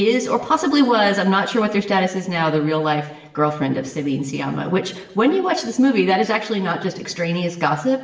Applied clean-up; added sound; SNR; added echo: none; none; none; reverberation time 0.8 s.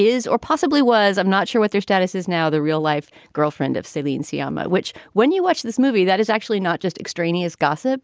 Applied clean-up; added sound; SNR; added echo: none; none; none; none.